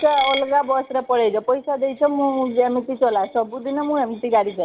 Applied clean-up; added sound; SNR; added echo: none; Coin (dropping); 16 dB; none.